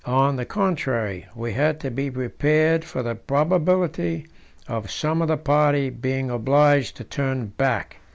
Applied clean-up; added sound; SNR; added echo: none; none; none; none.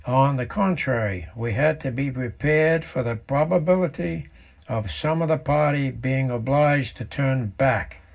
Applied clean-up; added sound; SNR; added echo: none; none; none; reverberation time 0.4 s.